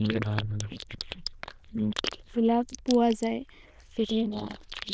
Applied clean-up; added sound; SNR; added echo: neural diffusion model UNIVERSE++.